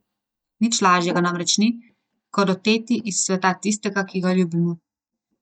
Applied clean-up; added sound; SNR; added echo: neural mask model DeepFilterNet 3.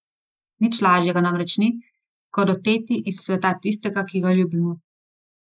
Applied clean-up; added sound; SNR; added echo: neural mask model Resemble Enhance denoiser.